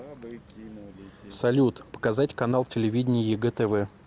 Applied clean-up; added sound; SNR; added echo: none; none; none; none.